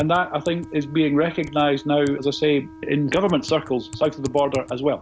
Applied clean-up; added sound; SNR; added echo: none; Typing + Wind instrument, woodwind instrument; 18 dB; none.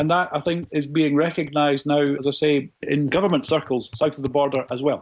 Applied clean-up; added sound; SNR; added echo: neural mask model Resemble Enhance denoiser.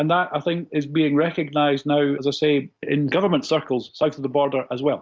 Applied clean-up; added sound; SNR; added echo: none; none; none; none.